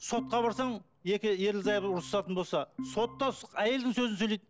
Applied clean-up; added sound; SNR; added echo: none; Organ; 14 dB; none.